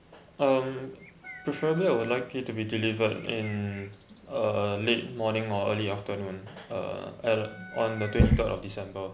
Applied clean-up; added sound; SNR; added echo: none; Bird + Wind instrument, woodwind instrument; 18 dB; none.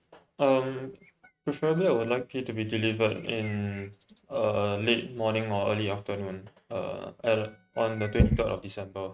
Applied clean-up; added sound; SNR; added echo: neural mask model RNNoise.